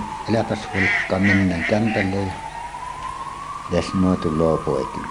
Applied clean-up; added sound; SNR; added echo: none; Bird / Fowl; 5 dB; none.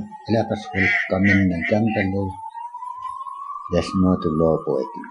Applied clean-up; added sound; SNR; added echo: classical method Wiener filter.